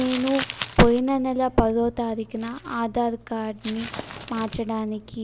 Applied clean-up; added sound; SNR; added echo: none; Crumpling, crinkling; 12 dB; none.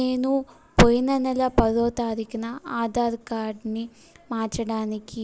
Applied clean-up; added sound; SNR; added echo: none; none; none; none.